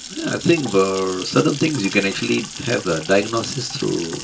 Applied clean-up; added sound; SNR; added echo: none; Sink (filling or washing) / Water tap, faucet / Splash, splatter; 12 dB; reverberation time 0.1 s.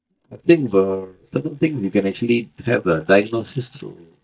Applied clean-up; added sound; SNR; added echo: neural mask model DeepFilterNet 3.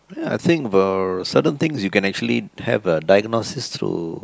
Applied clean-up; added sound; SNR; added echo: none; none; none; none.